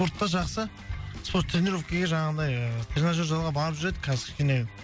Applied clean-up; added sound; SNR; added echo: none; none; none; none.